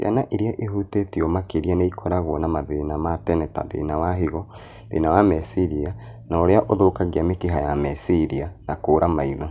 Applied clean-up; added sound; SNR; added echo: none; none; none; none.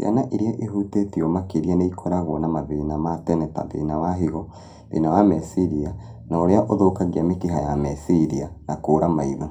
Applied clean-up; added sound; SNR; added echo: none; none; none; reverberation time 0.2 s.